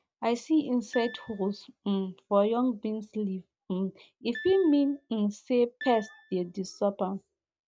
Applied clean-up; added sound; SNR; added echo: none; Piano; 17 dB; none.